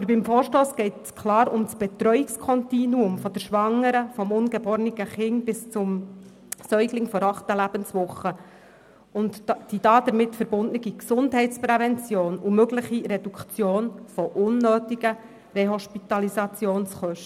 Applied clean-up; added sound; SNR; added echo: none; none; none; none.